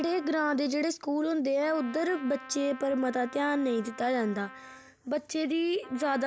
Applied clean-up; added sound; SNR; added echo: none; Trumpet; 18 dB; none.